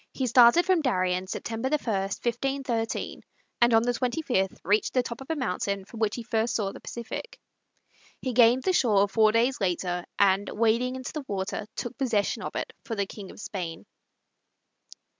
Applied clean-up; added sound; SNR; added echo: none; none; none; none.